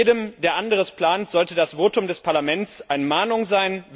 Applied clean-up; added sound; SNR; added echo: none; none; none; none.